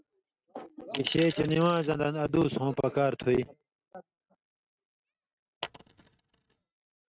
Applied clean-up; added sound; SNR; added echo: neural mask model RNNoise.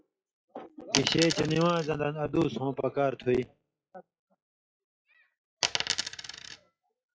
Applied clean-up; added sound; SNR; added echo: classical method log-MMSE.